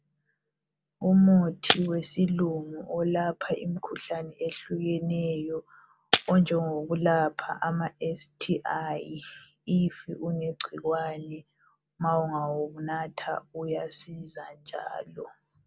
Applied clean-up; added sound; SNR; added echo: none; Shatter; 7 dB; none.